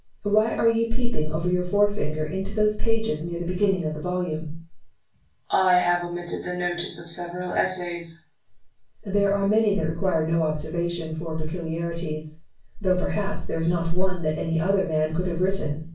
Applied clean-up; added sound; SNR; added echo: none; none; none; reverberation time 0.3 s.